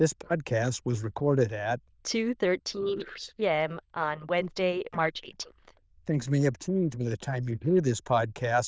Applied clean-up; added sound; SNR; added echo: neural diffusion model UNIVERSE++.